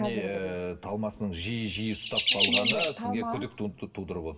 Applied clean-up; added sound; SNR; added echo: none; Chirp, tweet; -1 dB; reverberation time 1.3 s.